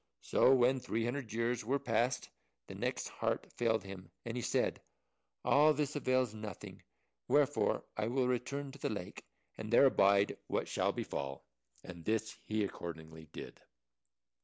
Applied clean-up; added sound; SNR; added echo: none; none; none; none.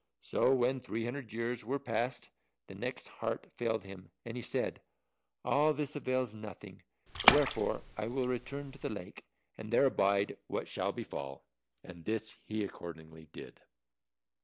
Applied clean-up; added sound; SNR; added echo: none; Splash, splatter; -3 dB; none.